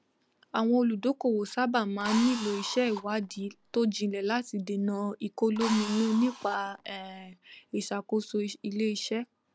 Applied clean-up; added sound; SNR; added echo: none; Drill; 10 dB; none.